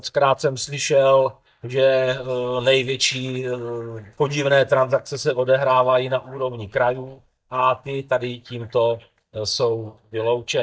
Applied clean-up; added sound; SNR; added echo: neural mask model DeepFilterNet 3.